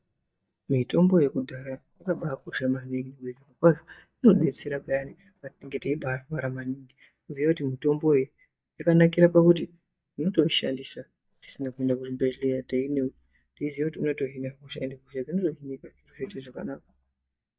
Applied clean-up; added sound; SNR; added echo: neural mask model DeepFilterNet 3.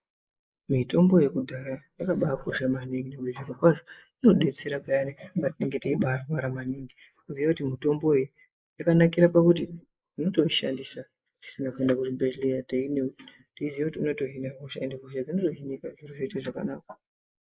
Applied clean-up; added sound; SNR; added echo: neural mask model Resemble Enhance denoiser.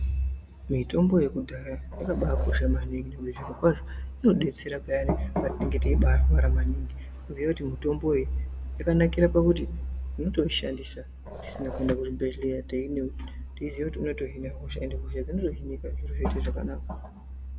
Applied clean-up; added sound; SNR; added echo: none; Growling; 14 dB; none.